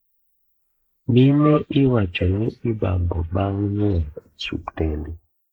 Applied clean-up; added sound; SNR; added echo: neural mask model Resemble Enhance denoiser.